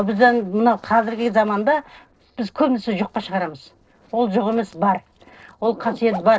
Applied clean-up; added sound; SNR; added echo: neural separator model SepFormer DNS4.